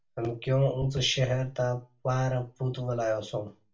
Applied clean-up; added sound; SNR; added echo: none; none; none; reverberation time 0.2 s.